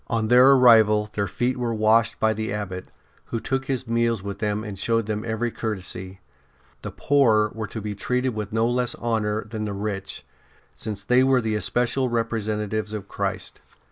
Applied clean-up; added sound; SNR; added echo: none; none; none; none.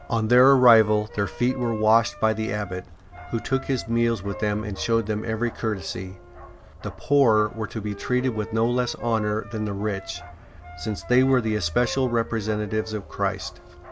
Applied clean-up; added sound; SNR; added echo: none; Wind instrument, woodwind instrument + Bark; 16 dB; none.